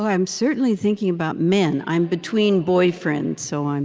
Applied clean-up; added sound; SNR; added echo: none; none; none; none.